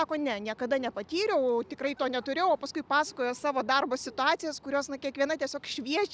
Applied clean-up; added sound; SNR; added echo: none; none; none; none.